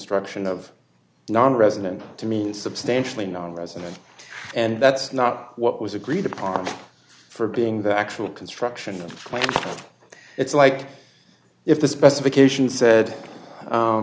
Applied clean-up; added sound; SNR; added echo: none; none; none; none.